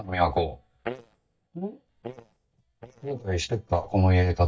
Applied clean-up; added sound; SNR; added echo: neural mask model DeepFilterNet 3.